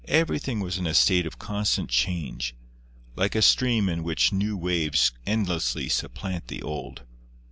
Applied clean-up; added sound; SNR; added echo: none; none; none; none.